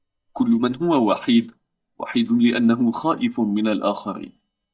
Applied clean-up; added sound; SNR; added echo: neural mask model DeepFilterNet 3.